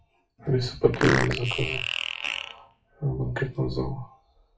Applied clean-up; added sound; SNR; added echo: classical method WPE with log-MMSE.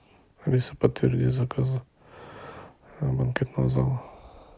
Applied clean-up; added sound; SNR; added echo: none; none; none; none.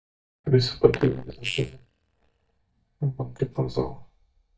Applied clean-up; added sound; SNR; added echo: neural mask model DeepFilterNet 3.